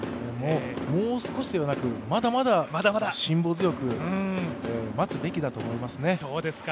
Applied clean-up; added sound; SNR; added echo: none; none; none; none.